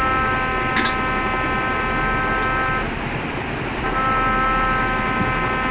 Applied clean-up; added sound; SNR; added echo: none; Wind instrument, woodwind instrument; -1 dB; none.